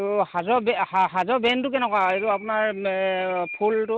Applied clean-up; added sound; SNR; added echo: none; none; none; none.